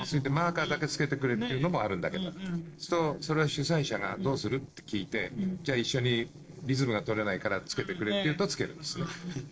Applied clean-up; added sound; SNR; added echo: neural separator model SepFormer DNS4.